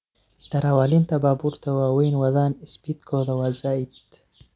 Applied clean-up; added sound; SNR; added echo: none; none; none; none.